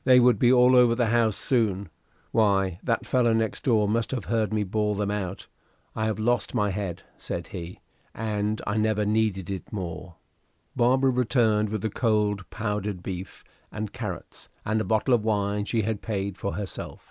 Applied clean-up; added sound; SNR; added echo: none; none; none; none.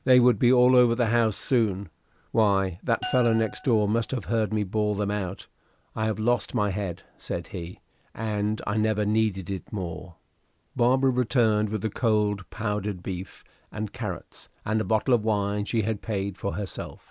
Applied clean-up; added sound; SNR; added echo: none; Glass; 9 dB; none.